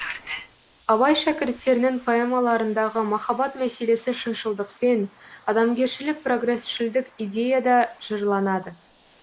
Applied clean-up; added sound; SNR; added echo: neural mask model Resemble Enhance denoiser.